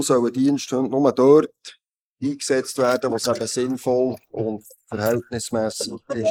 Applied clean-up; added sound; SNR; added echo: neural mask model Resemble Enhance denoiser.